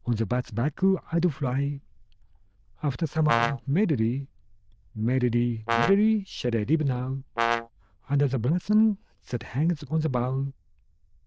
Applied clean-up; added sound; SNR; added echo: neural diffusion model UNIVERSE++.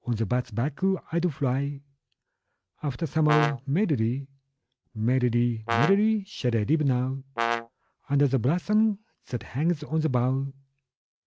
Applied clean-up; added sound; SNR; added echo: neural mask model RNNoise.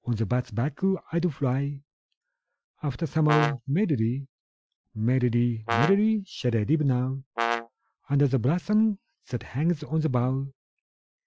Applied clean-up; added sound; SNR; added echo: classical method Wiener filter.